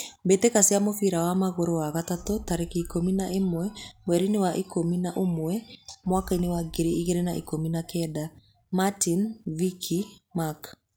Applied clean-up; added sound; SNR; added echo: none; Boom; 18 dB; none.